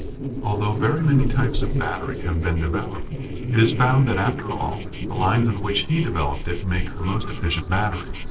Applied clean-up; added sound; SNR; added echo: neural separator model SepFormer DNS4.